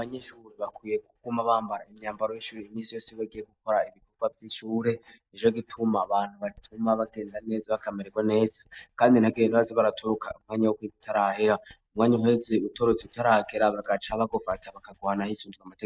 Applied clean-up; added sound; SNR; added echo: neural mask model DeepFilterNet 3.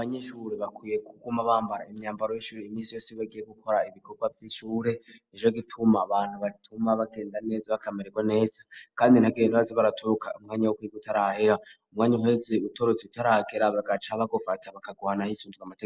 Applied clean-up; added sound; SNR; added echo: none; none; none; none.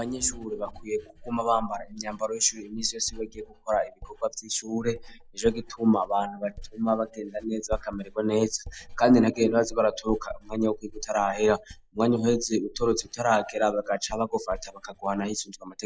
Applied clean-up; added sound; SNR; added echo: classical method log-MMSE.